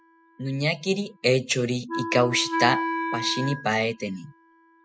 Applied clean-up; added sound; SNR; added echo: classical method spectral subtraction.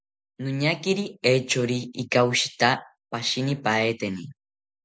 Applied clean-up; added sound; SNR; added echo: none; none; none; none.